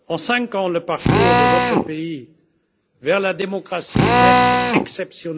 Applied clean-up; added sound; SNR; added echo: none; Drill; -4 dB; none.